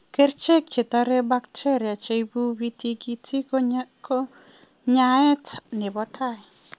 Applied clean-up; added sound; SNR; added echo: none; none; none; none.